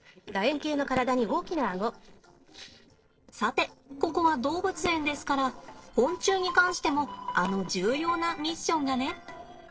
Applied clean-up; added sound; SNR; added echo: neural separator model SepFormer DNS4.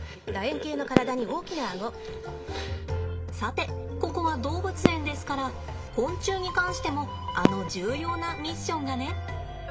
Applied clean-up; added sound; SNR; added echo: none; Fireworks; 3 dB; reverberation time 0.3 s.